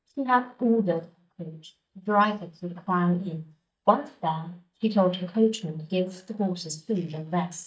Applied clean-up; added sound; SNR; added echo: neural mask model DeepFilterNet 3.